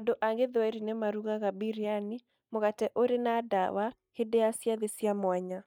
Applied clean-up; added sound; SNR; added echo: neural mask model DeepFilterNet 3.